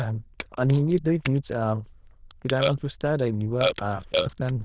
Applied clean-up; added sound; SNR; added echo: neural diffusion model UNIVERSE++.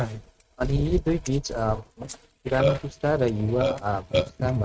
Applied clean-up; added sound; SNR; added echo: neural mask model RNNoise.